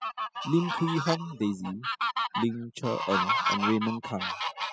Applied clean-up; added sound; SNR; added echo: classical method spectral subtraction.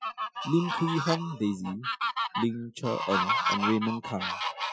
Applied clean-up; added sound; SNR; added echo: classical method Wiener filter.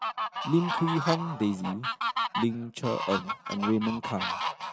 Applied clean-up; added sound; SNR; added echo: neural mask model RNNoise.